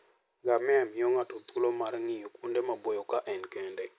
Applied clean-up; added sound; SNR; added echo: none; none; none; none.